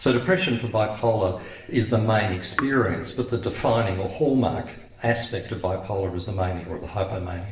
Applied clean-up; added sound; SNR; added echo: none; Raindrop / Drip; 11 dB; reverberation time 0.8 s.